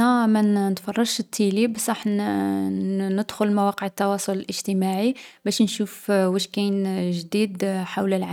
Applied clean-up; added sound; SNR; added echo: none; none; none; none.